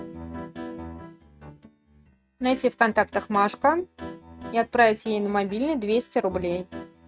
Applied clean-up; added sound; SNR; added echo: neural mask model RNNoise.